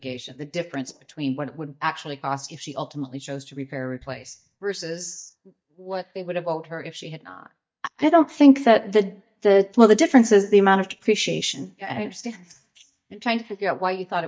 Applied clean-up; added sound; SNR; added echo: neural mask model DeepFilterNet 3.